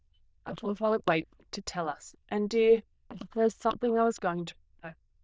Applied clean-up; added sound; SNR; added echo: neural diffusion model UNIVERSE++.